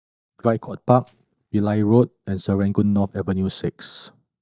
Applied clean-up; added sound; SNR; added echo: neural mask model DeepFilterNet 3.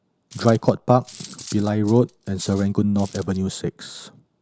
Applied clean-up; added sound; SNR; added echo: none; Cutlery, silverware + Coin (dropping); 19 dB; none.